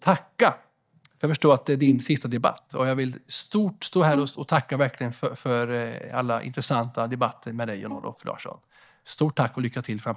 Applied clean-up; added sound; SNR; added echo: neural mask model DeepFilterNet 3.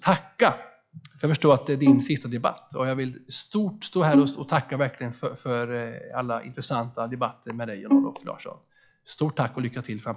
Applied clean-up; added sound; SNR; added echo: classical method log-MMSE.